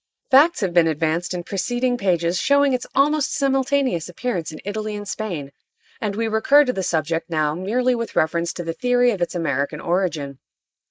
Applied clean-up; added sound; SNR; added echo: neural mask model Resemble Enhance denoiser.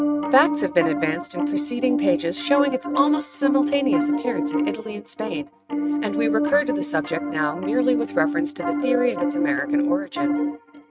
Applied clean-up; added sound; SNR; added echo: neural mask model RNNoise.